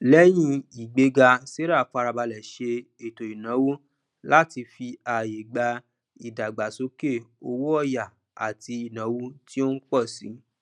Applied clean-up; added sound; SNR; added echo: none; none; none; none.